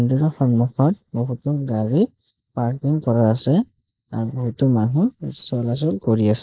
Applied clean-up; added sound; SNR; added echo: neural mask model Resemble Enhance denoiser.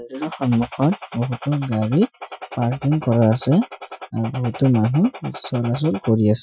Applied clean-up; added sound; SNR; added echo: classical method Wiener filter.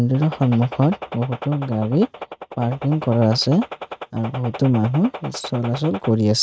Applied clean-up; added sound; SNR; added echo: neural mask model RNNoise.